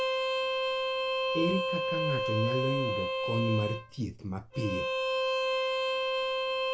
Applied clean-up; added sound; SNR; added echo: none; Bowed string instrument; -4 dB; none.